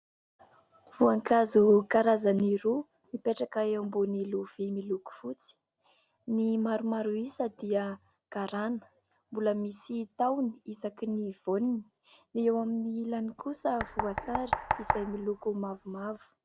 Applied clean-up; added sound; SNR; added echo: none; Knock; 6 dB; none.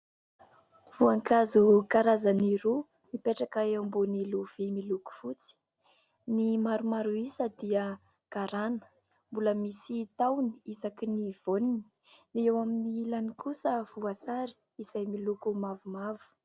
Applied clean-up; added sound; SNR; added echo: none; none; none; none.